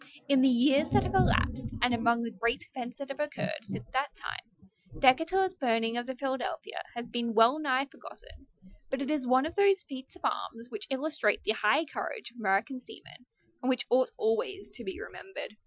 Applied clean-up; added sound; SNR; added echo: classical method Wiener filter.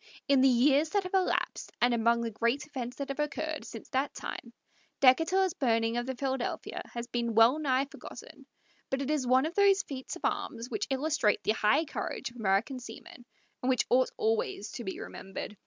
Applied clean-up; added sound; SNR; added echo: none; none; none; none.